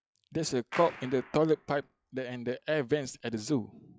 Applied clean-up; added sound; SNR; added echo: classical method log-MMSE.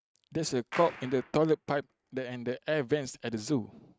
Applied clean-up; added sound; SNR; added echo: neural mask model RNNoise.